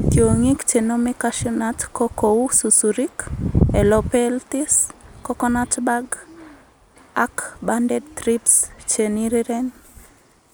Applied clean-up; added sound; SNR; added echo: none; none; none; none.